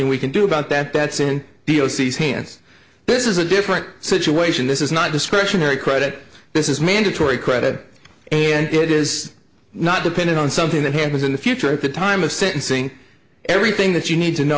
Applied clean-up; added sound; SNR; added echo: none; none; none; none.